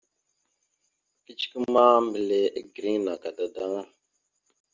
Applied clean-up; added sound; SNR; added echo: none; none; none; none.